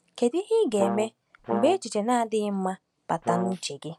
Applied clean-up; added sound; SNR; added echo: none; Brass instrument; 5 dB; none.